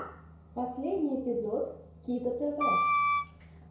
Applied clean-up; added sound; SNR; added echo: none; Wind instrument, woodwind instrument; -5 dB; reverberation time 0.6 s.